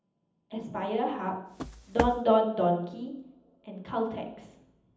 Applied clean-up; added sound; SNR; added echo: none; Walk, footsteps; 3 dB; reverberation time 0.8 s.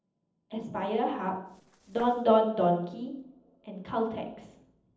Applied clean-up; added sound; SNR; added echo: neural separator model SepFormer DNS4.